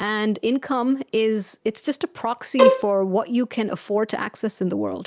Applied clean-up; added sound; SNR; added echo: none; Bowed string instrument; -3 dB; none.